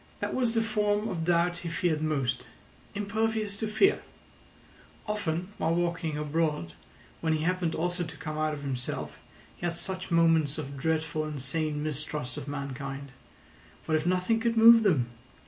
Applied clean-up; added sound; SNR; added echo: none; none; none; none.